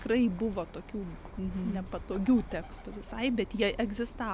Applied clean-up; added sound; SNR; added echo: none; Bird; 13 dB; none.